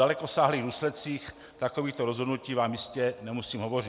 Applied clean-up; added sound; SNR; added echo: none; none; none; none.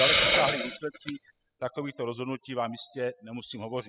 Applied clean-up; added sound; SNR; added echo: classical method spectral subtraction.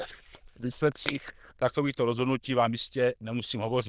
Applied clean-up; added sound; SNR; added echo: neural diffusion model UNIVERSE++.